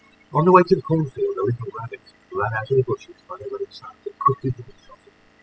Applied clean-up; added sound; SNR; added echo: classical method spectral subtraction.